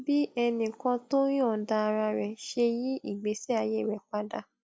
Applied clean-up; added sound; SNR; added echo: none; none; none; none.